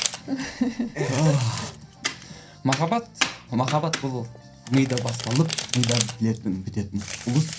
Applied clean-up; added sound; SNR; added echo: none; Domestic sounds, home sounds; 7 dB; reverberation time 0.3 s.